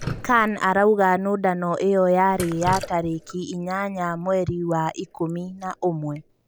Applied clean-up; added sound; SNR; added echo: none; Drip; 16 dB; none.